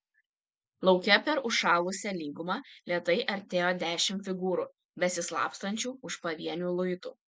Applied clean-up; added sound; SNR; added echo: none; none; none; none.